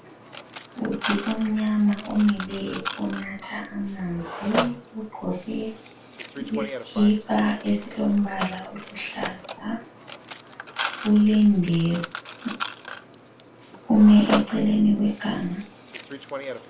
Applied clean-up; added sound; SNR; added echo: none; Mechanisms; 11 dB; reverberation time 0.2 s.